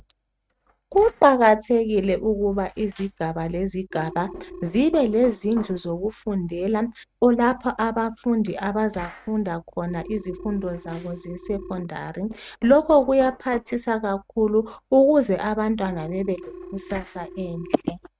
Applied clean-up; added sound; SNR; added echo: neural mask model RNNoise.